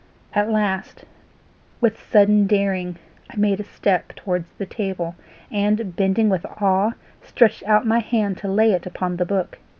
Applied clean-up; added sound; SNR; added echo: none; none; none; none.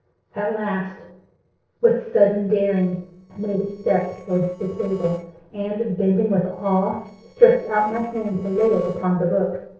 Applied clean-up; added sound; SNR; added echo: neural separator model SepFormer DNS4.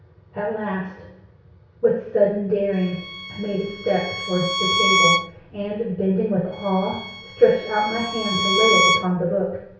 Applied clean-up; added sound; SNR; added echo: none; Bowed string instrument; 1 dB; reverberation time 0.6 s.